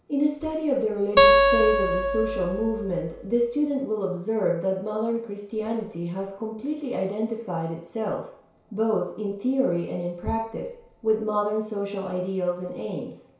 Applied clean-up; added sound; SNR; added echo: none; Acoustic guitar; -5 dB; reverberation time 0.6 s.